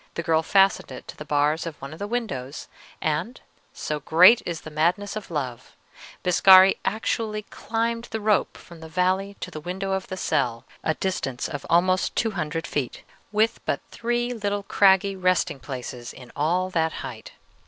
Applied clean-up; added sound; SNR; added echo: none; none; none; none.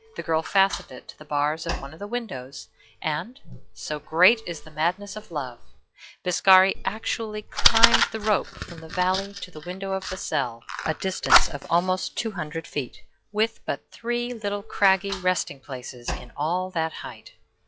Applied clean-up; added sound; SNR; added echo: classical method log-MMSE.